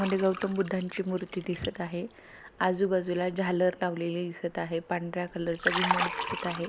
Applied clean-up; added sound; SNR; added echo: none; Liquid; 6 dB; none.